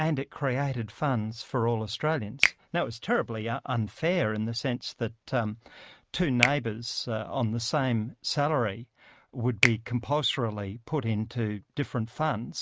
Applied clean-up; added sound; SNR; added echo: neural mask model RNNoise.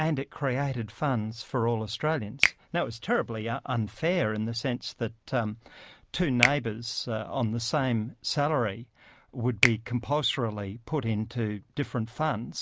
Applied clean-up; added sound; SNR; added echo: none; Finger snapping; 5 dB; none.